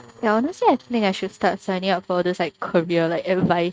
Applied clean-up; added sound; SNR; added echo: neural mask model RNNoise.